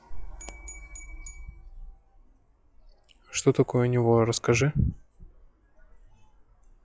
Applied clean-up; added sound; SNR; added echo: classical method log-MMSE.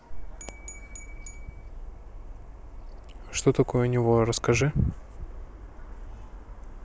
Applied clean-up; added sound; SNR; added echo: none; Glass / Bell; 19 dB; none.